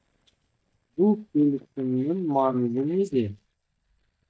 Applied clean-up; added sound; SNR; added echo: neural mask model DeepFilterNet 3.